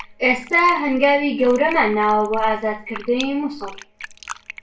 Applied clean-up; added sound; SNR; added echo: none; Fill (with liquid); 18 dB; reverberation time 0.3 s.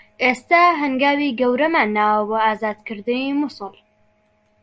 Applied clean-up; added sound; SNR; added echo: none; none; none; none.